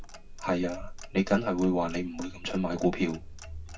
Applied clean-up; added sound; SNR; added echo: none; Clock; 11 dB; reverberation time 0.4 s.